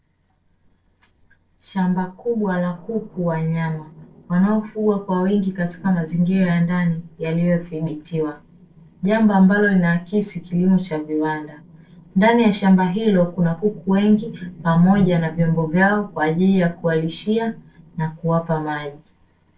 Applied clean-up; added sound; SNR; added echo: neural separator model SepFormer DNS4.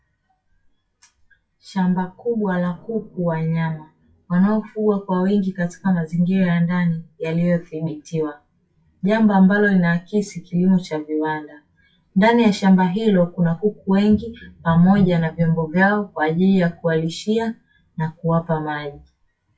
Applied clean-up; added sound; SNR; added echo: classical method WPE with log-MMSE.